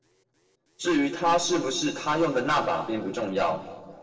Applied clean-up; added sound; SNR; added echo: neural separator model SepFormer DNS4.